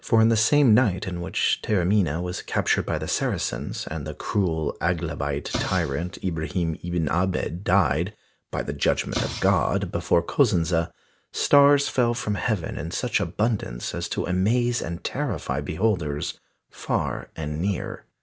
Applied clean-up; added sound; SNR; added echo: none; Explosion; 13 dB; none.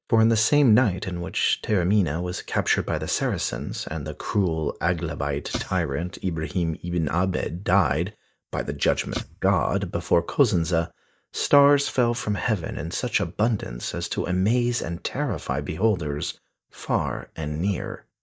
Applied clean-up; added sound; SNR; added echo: neural mask model DeepFilterNet 3.